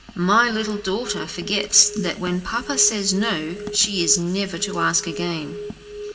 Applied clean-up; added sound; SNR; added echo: none; Alarm; 12 dB; reverberation time 1.4 s.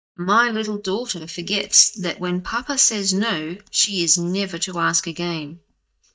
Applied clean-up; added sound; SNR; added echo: neural mask model DeepFilterNet 3.